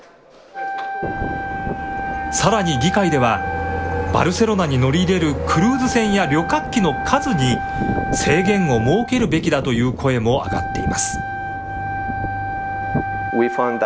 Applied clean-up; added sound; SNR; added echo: none; Wind instrument, woodwind instrument; 7 dB; none.